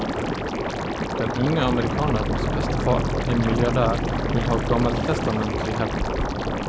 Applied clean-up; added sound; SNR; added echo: none; Liquid + Boat, Water vehicle; -2 dB; none.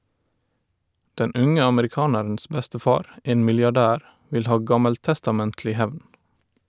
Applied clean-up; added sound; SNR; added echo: none; none; none; none.